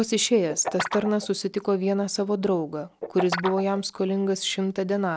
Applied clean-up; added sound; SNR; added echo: none; Guitar; 11 dB; none.